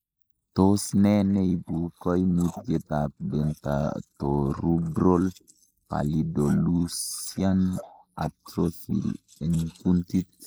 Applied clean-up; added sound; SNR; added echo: neural mask model Resemble Enhance denoiser.